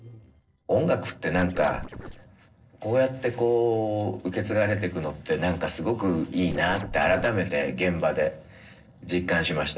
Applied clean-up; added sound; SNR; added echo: neural separator model SepFormer DNS4.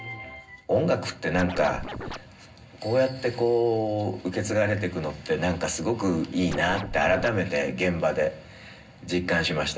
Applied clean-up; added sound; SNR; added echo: none; Scratching (performance technique); 9 dB; reverberation time 0.4 s.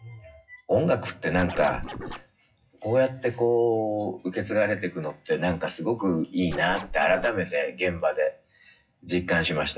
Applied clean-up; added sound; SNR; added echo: classical method WPE with log-MMSE.